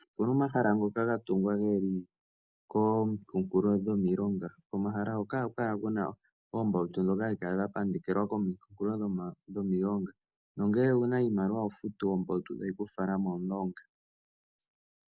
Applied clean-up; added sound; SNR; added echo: none; none; none; none.